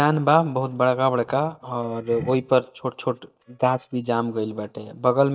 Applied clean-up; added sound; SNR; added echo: neural mask model DeepFilterNet 3.